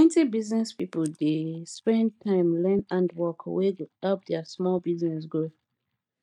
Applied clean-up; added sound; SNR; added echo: neural mask model DeepFilterNet 3.